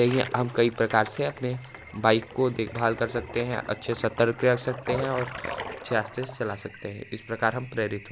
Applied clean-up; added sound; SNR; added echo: none; Toilet flush; 13 dB; none.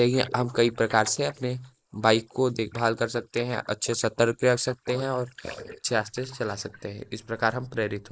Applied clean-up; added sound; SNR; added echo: neural mask model Resemble Enhance denoiser.